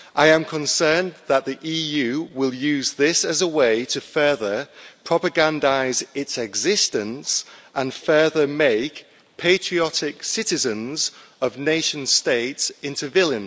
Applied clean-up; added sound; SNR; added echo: none; none; none; none.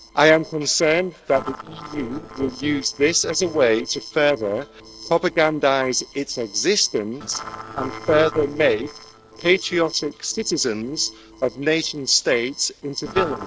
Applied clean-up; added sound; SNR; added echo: neural separator model SepFormer DNS4.